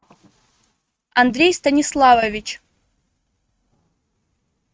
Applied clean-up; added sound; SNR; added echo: neural mask model RNNoise.